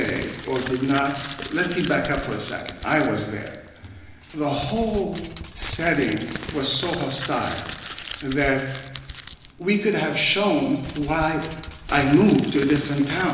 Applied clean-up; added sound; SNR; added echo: none; Crumpling, crinkling; 13 dB; reverberation time 1.0 s.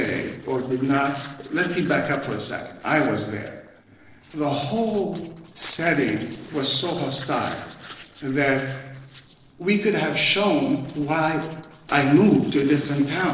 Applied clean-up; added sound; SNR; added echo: neural separator model SepFormer DNS4.